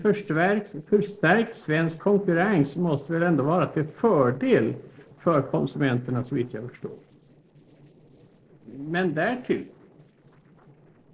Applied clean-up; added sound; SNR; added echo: neural separator model SepFormer DNS4.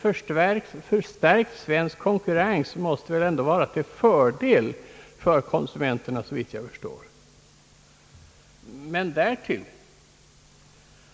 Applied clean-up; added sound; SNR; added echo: none; none; none; none.